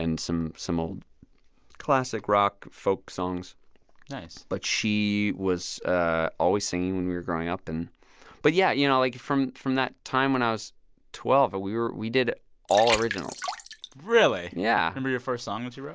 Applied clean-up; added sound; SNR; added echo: none; Water; 11 dB; none.